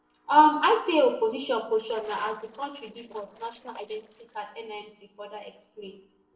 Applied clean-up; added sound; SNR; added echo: neural separator model SepFormer DNS4.